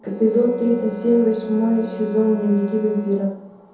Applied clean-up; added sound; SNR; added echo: none; Bowed string instrument; 14 dB; reverberation time 0.8 s.